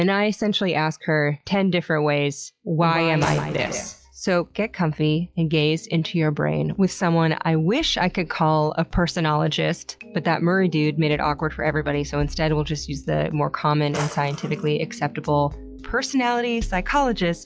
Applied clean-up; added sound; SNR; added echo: classical method log-MMSE.